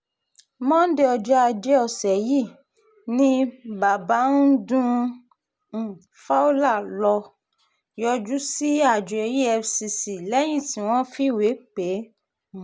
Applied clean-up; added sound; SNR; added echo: none; none; none; none.